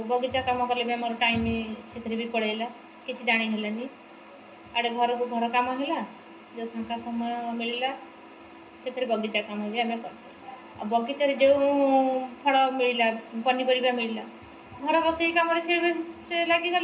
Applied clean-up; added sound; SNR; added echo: none; none; none; reverberation time 0.2 s.